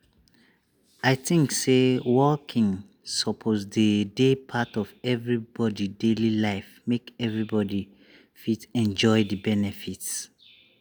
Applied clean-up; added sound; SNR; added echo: none; none; none; none.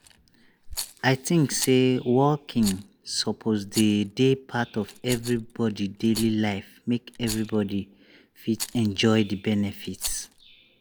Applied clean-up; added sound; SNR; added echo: none; Rattle; 15 dB; none.